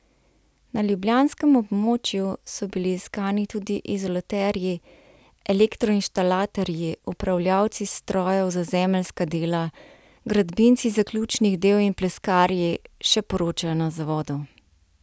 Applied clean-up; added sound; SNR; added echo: none; none; none; none.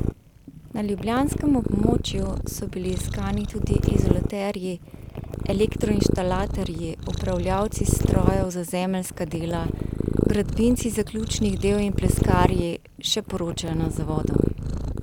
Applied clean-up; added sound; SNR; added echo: none; Purr; -1 dB; none.